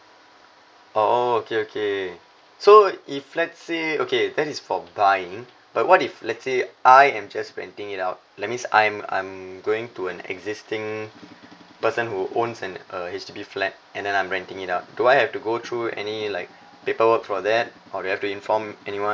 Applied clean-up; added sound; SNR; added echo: none; none; none; none.